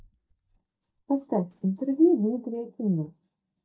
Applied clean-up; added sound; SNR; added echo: neural mask model DeepFilterNet 3.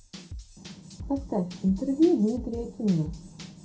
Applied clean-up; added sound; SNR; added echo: none; Drum / Drum kit; 15 dB; reverberation time 0.2 s.